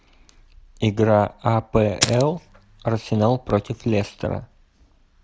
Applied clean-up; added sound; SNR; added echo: none; Fire; 8 dB; none.